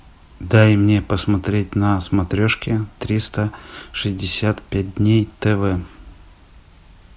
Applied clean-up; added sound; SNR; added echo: none; none; none; none.